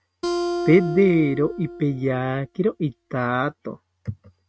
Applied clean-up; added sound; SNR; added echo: neural mask model RNNoise.